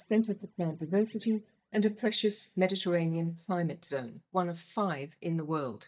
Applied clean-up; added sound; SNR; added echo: neural mask model DeepFilterNet 3.